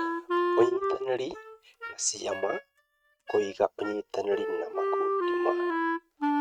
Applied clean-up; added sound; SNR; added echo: neural mask model RNNoise.